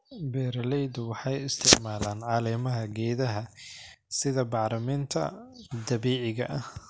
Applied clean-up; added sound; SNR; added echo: none; none; none; none.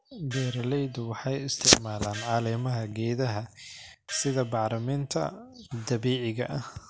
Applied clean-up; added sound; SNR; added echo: none; Gong; 17 dB; none.